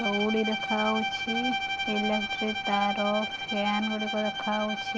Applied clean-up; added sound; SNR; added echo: none; Bowed string instrument; 2 dB; none.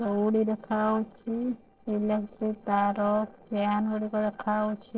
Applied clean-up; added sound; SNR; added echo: neural separator model SepFormer DNS4.